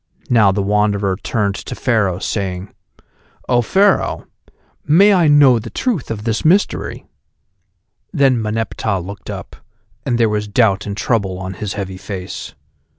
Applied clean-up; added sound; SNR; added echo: none; none; none; none.